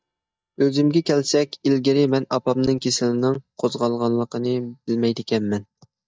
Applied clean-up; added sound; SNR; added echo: neural mask model DeepFilterNet 3.